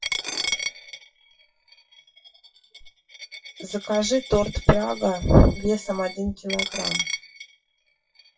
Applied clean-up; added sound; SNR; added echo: classical method WPE with log-MMSE.